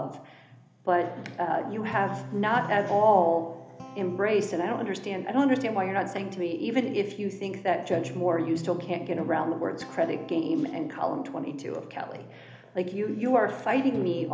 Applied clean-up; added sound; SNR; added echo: none; Guitar; 17 dB; reverberation time 0.8 s.